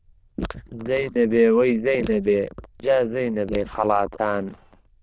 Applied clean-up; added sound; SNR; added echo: neural diffusion model UNIVERSE++.